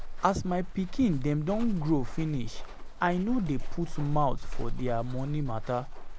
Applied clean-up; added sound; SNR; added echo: none; Walk, footsteps; 2 dB; none.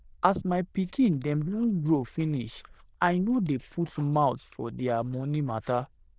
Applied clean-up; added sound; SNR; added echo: neural diffusion model UNIVERSE++.